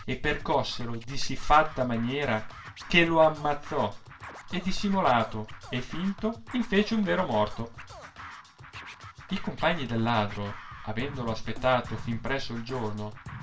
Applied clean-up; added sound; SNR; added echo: none; Scratching (performance technique); 16 dB; reverberation time 0.2 s.